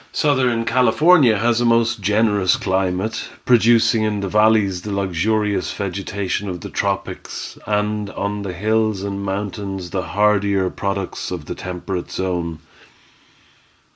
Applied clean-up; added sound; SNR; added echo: none; none; none; none.